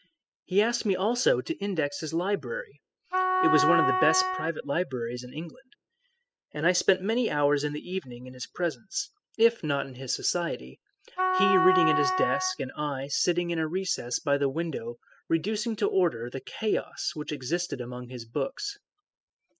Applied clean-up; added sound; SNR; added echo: classical method spectral subtraction.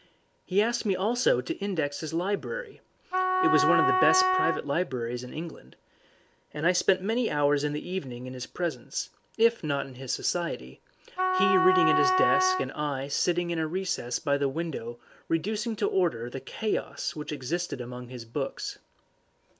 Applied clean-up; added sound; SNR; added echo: none; Wind instrument, woodwind instrument; -2 dB; none.